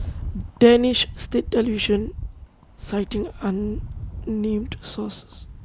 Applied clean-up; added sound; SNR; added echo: none; Rattle; 11 dB; none.